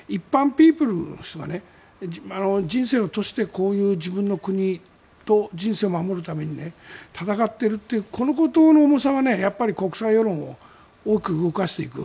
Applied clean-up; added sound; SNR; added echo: none; none; none; none.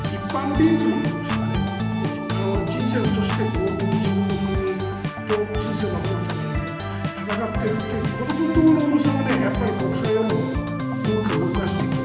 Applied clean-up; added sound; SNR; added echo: none; Organ; 0 dB; reverberation time 1.3 s.